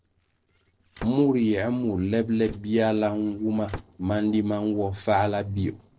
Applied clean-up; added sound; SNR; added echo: neural separator model SepFormer DNS4.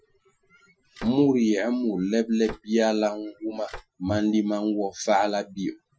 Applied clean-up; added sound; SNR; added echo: classical method Wiener filter.